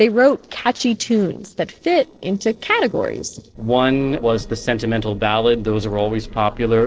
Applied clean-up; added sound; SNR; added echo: neural separator model SepFormer DNS4.